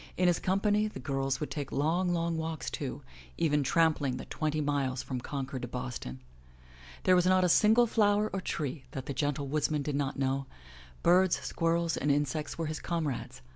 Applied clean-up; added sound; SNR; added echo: none; none; none; none.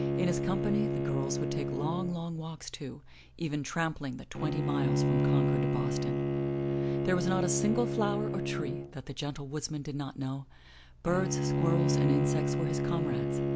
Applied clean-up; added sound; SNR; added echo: none; Bowed string instrument; -3 dB; none.